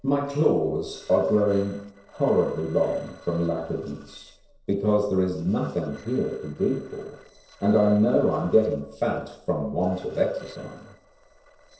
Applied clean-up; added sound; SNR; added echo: neural separator model SepFormer DNS4.